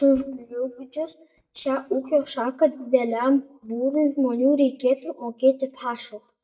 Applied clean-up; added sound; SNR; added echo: neural mask model DeepFilterNet 3.